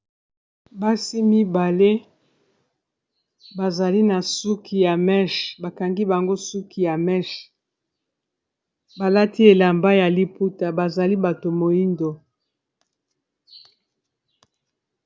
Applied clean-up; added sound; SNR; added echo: none; none; none; none.